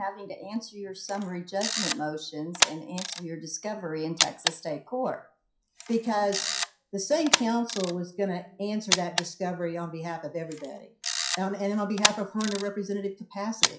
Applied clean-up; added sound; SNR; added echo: classical method WPE with log-MMSE.